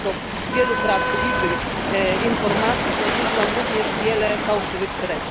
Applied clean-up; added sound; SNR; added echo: none; Waves, surf + Wind instrument, woodwind instrument; -2 dB; none.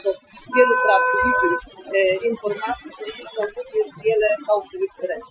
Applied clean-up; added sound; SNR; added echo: classical method Wiener filter.